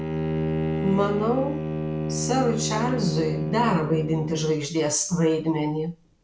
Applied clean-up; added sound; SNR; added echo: none; Bowed string instrument; 3 dB; none.